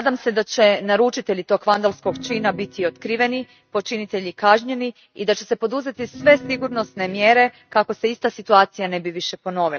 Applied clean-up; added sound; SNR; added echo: neural mask model RNNoise.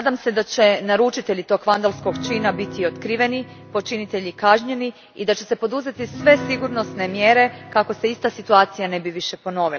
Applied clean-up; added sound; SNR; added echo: none; Piano; 14 dB; none.